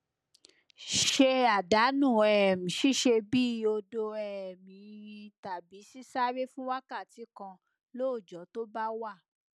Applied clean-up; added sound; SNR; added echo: none; none; none; none.